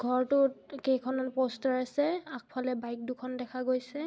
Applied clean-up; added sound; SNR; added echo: none; none; none; none.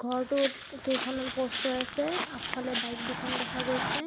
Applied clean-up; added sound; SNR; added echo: none; Walk, footsteps; 1 dB; none.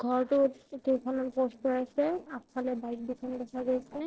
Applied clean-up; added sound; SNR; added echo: neural separator model SepFormer DNS4.